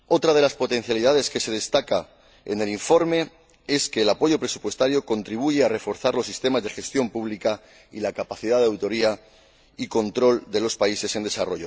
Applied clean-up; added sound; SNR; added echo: none; none; none; none.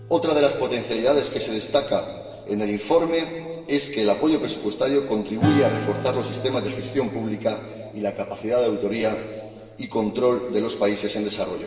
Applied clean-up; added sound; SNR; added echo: none; Acoustic guitar / Strum; 13 dB; reverberation time 1.9 s.